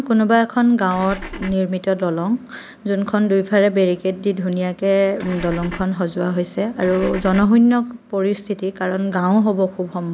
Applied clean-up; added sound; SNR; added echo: none; Engine / Car; 12 dB; none.